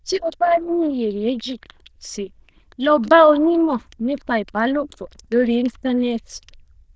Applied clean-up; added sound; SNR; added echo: neural diffusion model UNIVERSE++.